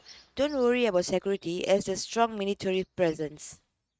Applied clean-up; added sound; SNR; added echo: neural mask model RNNoise.